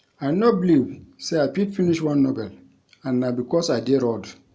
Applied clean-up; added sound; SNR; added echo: none; none; none; none.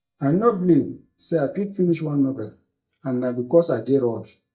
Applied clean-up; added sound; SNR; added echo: neural mask model DeepFilterNet 3.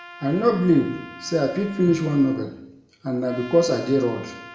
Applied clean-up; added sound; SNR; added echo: none; Trumpet; 19 dB; reverberation time 0.7 s.